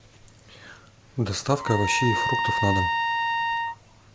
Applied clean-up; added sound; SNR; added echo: none; Trumpet; -1 dB; none.